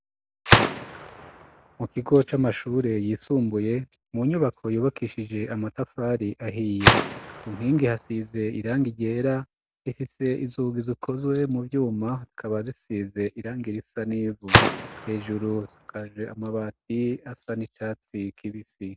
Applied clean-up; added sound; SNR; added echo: none; Gunshot, gunfire; 0 dB; none.